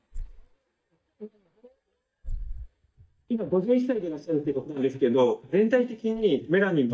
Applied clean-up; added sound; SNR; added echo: neural mask model DeepFilterNet 3.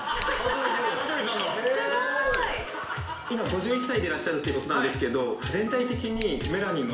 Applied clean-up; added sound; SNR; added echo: none; Scissors; 7 dB; reverberation time 0.9 s.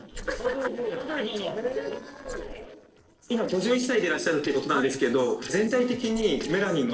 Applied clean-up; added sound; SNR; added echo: neural separator model SepFormer DNS4.